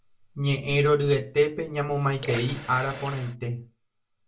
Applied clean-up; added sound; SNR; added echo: none; Water tap, faucet / Water; 14 dB; reverberation time 0.2 s.